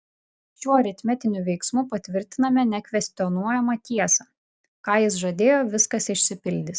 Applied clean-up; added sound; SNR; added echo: none; none; none; none.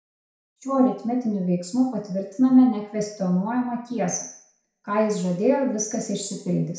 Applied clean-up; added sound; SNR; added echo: none; none; none; reverberation time 0.6 s.